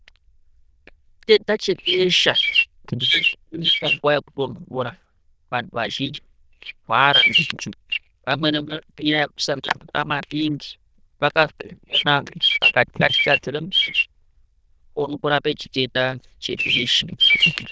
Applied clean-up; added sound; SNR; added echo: neural diffusion model UNIVERSE++.